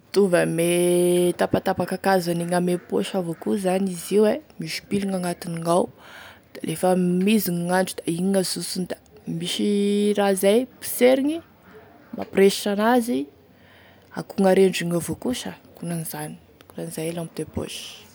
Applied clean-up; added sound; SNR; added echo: none; none; none; none.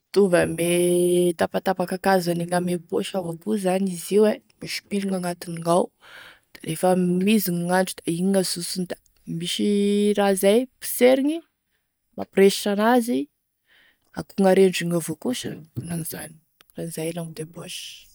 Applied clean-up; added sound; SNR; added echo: neural mask model DeepFilterNet 3.